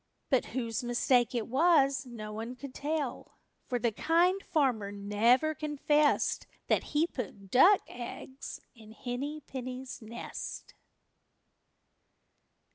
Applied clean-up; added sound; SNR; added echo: none; none; none; none.